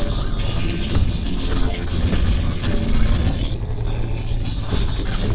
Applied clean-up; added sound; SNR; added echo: neural separator model SepFormer DNS4.